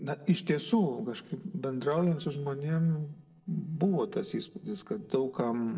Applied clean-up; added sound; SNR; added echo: neural separator model SepFormer DNS4.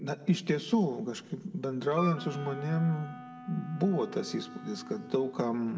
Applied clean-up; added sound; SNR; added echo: none; Wind instrument, woodwind instrument; 12 dB; reverberation time 1.2 s.